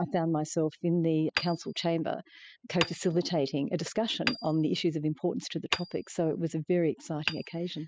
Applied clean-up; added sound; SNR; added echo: classical method spectral subtraction.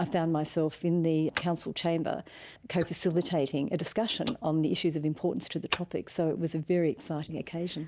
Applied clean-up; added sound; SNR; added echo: neural mask model Resemble Enhance denoiser.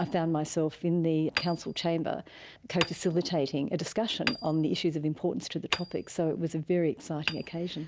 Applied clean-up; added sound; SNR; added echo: none; Hammer; 11 dB; none.